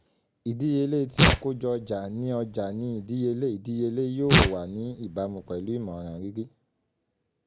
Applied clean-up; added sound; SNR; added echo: none; Tearing; -3 dB; none.